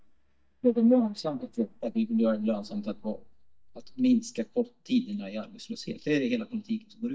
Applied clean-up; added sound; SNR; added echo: neural mask model DeepFilterNet 3.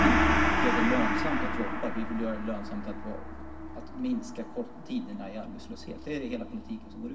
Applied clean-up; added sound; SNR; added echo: none; Gong; -4 dB; reverberation time 0.2 s.